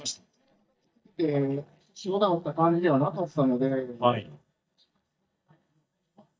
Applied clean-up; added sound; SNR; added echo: neural mask model DeepFilterNet 3.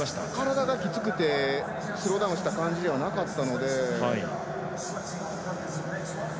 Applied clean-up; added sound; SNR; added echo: none; none; none; none.